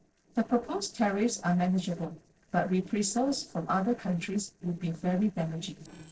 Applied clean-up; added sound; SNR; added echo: neural separator model SepFormer DNS4.